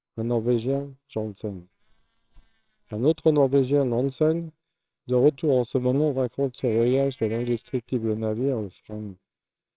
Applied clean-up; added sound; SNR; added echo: neural separator model SepFormer WHAMR!.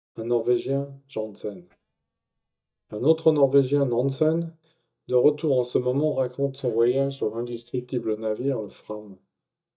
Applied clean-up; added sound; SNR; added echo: neural mask model DeepFilterNet 3.